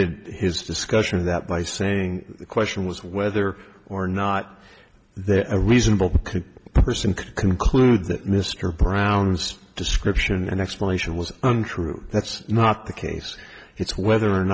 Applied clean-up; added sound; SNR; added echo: none; none; none; none.